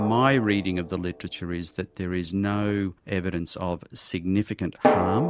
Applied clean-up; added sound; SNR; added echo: none; Drum; 5 dB; none.